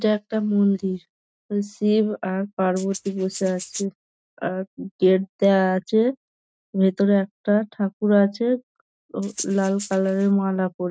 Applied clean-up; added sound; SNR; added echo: neural mask model RNNoise.